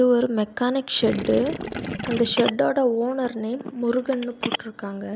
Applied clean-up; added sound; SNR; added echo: none; Telephone + Gurgling / Liquid; 9 dB; none.